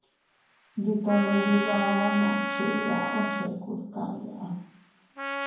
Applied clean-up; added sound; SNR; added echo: none; Trumpet; 5 dB; reverberation time 0.9 s.